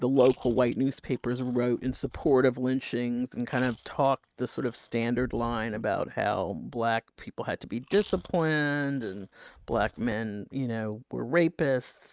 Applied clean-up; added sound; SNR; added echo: neural mask model RNNoise.